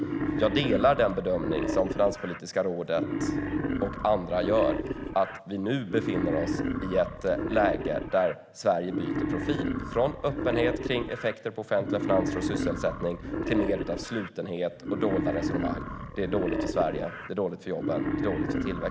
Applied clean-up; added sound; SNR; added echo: none; Wild animals; 3 dB; none.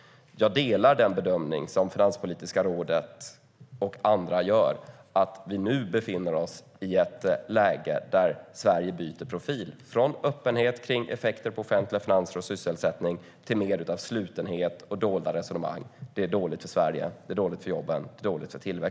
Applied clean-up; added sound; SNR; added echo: none; none; none; none.